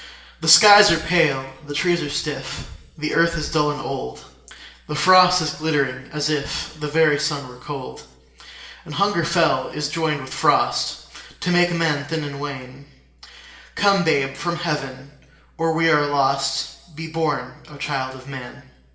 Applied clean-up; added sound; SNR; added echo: none; none; none; reverberation time 0.8 s.